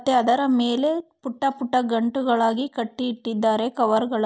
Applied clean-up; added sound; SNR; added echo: none; none; none; none.